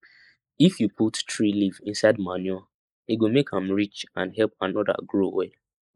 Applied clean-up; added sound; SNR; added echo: neural mask model Resemble Enhance denoiser.